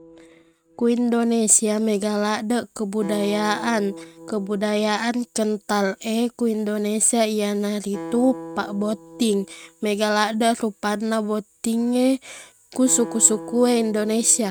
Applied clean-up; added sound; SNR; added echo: neural mask model RNNoise.